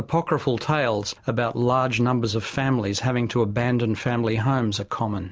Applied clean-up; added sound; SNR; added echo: none; none; none; none.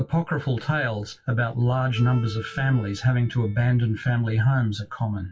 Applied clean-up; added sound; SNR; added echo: classical method WPE with log-MMSE.